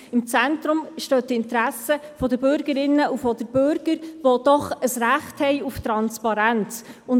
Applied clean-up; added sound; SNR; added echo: none; none; none; none.